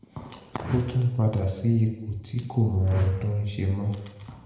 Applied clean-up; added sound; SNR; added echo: none; Whoosh, swoosh, swish; 14 dB; reverberation time 1.0 s.